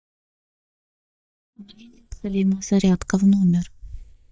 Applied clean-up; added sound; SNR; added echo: neural mask model DeepFilterNet 3.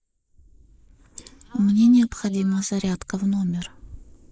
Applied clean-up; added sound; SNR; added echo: neural mask model Resemble Enhance denoiser.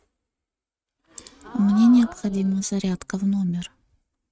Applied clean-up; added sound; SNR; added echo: neural mask model RNNoise.